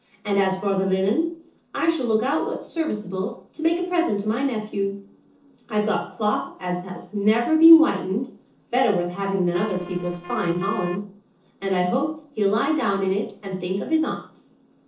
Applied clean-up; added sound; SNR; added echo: neural separator model SepFormer DNS4.